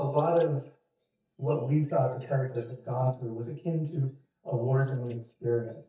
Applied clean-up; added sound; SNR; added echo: neural mask model DeepFilterNet 3.